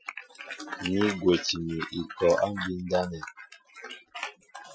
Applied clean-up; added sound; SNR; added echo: classical method Wiener filter.